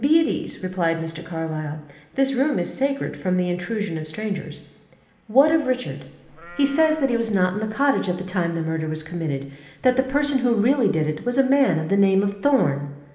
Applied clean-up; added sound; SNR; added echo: none; Livestock, farm animals, working animals; 20 dB; reverberation time 1.0 s.